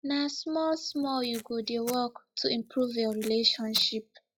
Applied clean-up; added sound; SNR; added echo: classical method log-MMSE.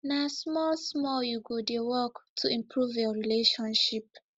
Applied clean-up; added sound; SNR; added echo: none; none; none; none.